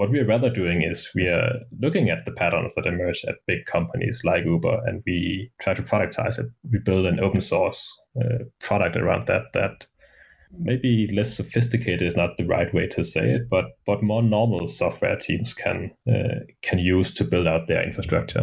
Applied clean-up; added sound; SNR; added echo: none; none; none; none.